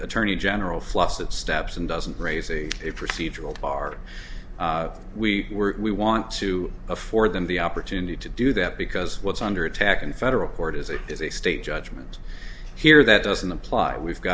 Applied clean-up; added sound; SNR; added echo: none; none; none; none.